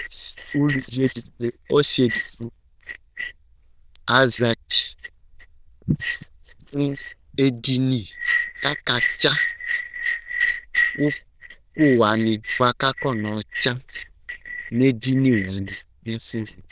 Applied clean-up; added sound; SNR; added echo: neural diffusion model UNIVERSE++.